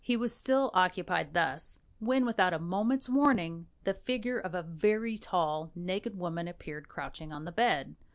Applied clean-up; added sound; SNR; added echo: none; none; none; none.